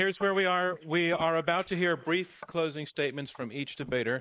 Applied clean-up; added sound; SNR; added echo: neural mask model Resemble Enhance denoiser.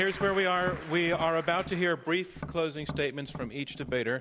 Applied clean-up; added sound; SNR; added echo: none; Tap; 13 dB; none.